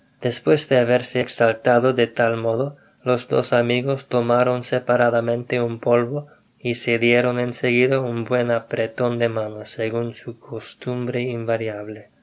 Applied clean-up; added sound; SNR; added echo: none; none; none; none.